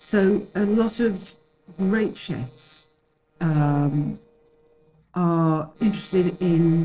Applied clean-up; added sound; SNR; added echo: neural separator model SepFormer DNS4.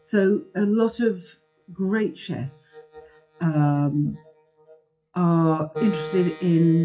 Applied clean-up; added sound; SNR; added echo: classical method WPE with log-MMSE.